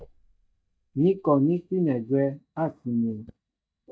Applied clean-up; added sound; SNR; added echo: neural mask model DeepFilterNet 3.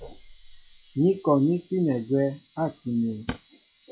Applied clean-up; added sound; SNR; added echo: classical method log-MMSE.